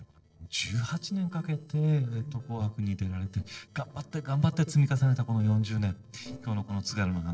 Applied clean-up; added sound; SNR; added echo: neural separator model SepFormer DNS4.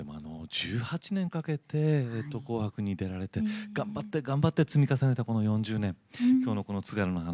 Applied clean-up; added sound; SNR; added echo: none; none; none; none.